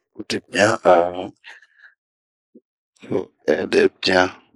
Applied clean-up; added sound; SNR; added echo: neural mask model Resemble Enhance denoiser.